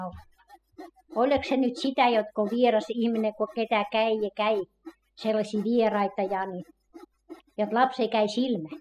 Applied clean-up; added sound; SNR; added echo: classical method spectral subtraction.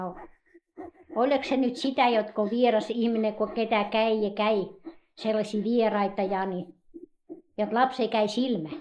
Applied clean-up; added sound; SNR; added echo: neural mask model Resemble Enhance denoiser.